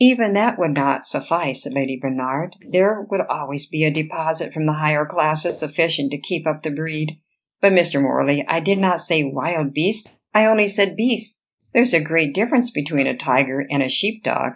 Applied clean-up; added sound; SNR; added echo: neural mask model Resemble Enhance denoiser.